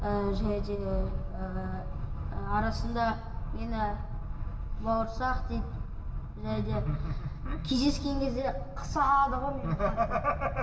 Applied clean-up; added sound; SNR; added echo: none; none; none; reverberation time 1.0 s.